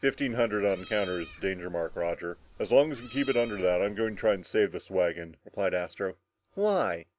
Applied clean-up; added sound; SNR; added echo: none; Meow; 18 dB; none.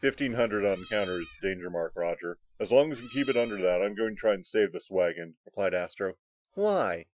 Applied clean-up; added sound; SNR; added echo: classical method Wiener filter.